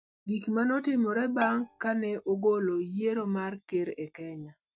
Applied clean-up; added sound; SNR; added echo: neural mask model RNNoise.